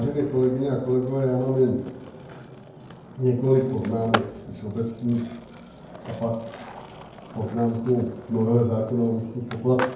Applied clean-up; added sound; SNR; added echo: none; Skateboard; 13 dB; reverberation time 0.9 s.